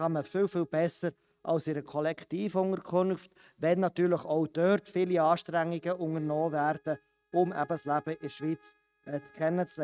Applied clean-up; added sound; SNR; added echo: neural mask model RNNoise.